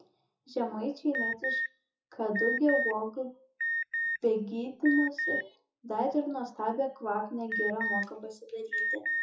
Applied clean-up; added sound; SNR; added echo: classical method WPE with log-MMSE.